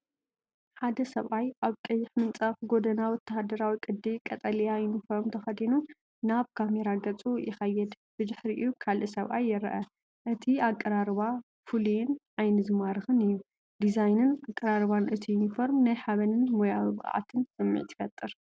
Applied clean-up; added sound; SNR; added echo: none; none; none; none.